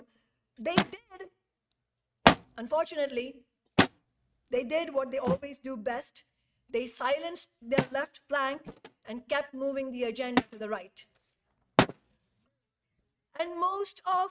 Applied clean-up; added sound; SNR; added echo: neural mask model RNNoise.